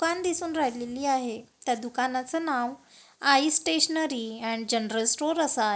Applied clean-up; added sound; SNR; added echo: none; none; none; none.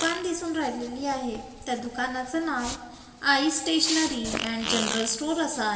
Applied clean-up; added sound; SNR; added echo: none; Fart; 8 dB; reverberation time 1.9 s.